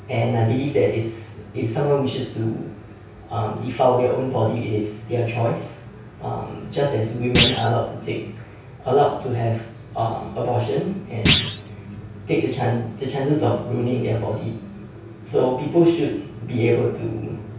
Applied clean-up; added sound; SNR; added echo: none; Thump, thud; 2 dB; reverberation time 0.6 s.